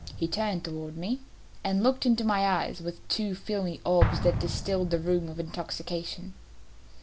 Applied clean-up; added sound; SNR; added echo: none; Explosion; 7 dB; none.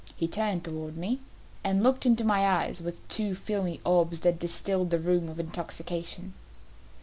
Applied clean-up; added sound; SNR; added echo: none; none; none; none.